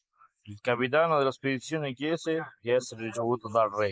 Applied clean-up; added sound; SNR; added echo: neural mask model Resemble Enhance denoiser.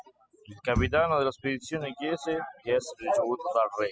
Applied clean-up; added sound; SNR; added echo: classical method spectral subtraction.